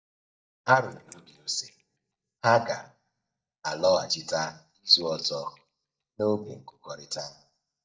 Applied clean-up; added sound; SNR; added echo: neural mask model DeepFilterNet 3.